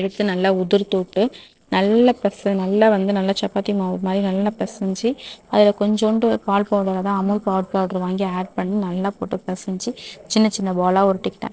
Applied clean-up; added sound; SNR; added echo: neural separator model SepFormer DNS4.